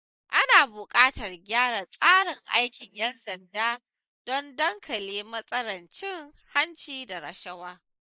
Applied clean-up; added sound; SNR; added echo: neural mask model Resemble Enhance denoiser.